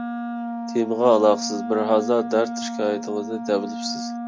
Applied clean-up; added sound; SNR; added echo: none; Wind instrument, woodwind instrument; 7 dB; none.